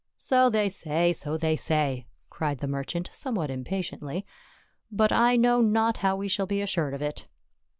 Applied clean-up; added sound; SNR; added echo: none; none; none; none.